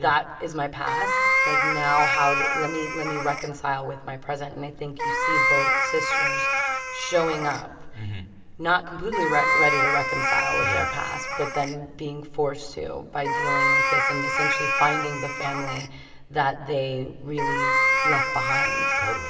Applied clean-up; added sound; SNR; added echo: none; Meow; -3 dB; reverberation time 1.8 s.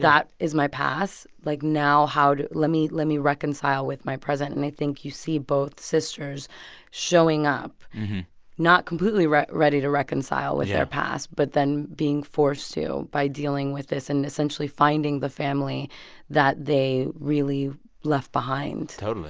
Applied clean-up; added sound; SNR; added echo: none; none; none; none.